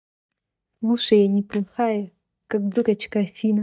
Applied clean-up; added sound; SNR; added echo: neural mask model DeepFilterNet 3.